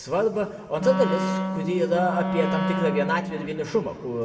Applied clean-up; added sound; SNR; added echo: none; Wind instrument, woodwind instrument; 2 dB; reverberation time 1.9 s.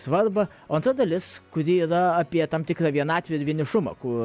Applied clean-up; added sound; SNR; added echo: none; none; none; none.